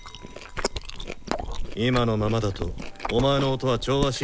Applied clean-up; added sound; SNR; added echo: none; Chewing, mastication; 5 dB; none.